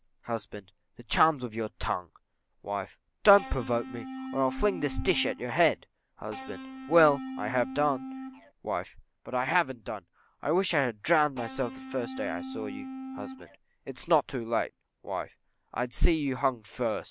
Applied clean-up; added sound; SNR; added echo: none; Electric guitar / Bass guitar; 9 dB; none.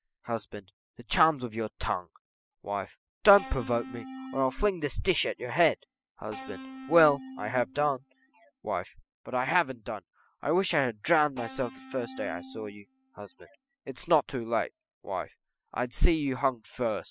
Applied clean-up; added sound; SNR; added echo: classical method spectral subtraction.